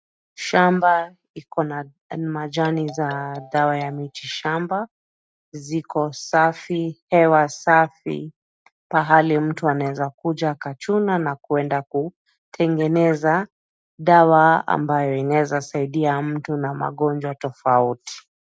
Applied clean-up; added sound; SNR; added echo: neural mask model RNNoise.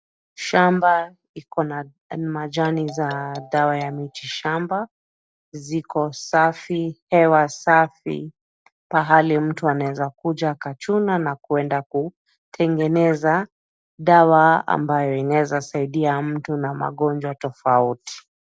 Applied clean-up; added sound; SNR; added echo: neural separator model SepFormer DNS4.